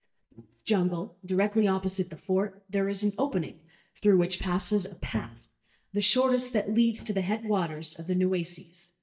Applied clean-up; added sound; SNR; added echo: neural mask model DeepFilterNet 3.